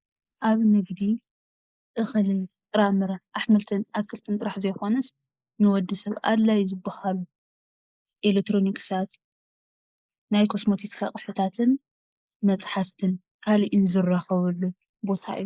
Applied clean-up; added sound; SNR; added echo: neural mask model Resemble Enhance denoiser.